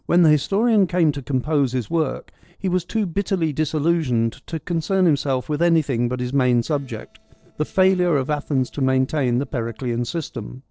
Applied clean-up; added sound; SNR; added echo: neural separator model SepFormer DNS4.